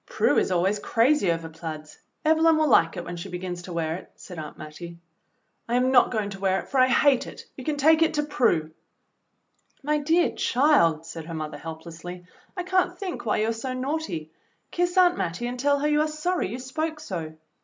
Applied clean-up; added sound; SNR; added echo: none; none; none; none.